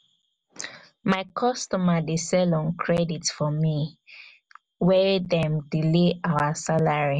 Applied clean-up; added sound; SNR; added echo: none; none; none; none.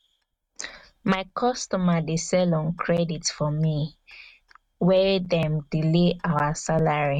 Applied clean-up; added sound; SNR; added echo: neural mask model RNNoise.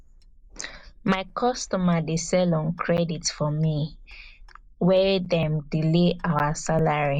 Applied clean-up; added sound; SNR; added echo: neural mask model Resemble Enhance denoiser.